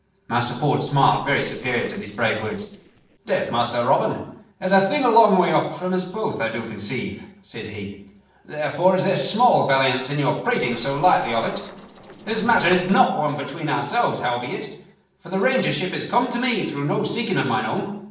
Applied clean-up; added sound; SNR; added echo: neural separator model SepFormer DNS4.